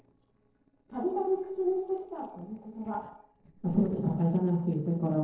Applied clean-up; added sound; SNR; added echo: neural separator model SepFormer DNS4.